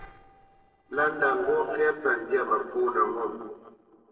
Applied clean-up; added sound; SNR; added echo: neural separator model SepFormer DNS4.